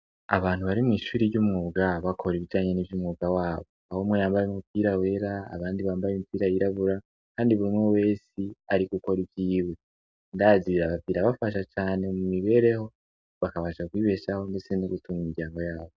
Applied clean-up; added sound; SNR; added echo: none; none; none; none.